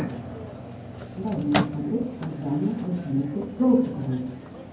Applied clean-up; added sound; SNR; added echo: none; Microwave oven; 7 dB; reverberation time 0.9 s.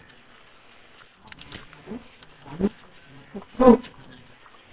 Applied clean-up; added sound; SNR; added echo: neural separator model SepFormer WHAMR!.